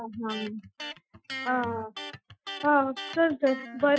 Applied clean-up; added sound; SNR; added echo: classical method Wiener filter.